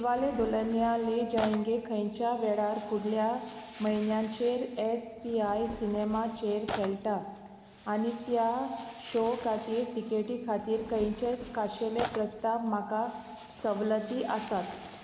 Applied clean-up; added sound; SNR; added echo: none; Tearing; 15 dB; none.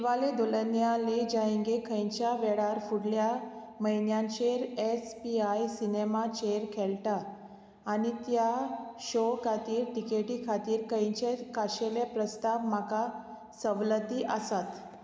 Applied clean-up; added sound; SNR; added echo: none; none; none; none.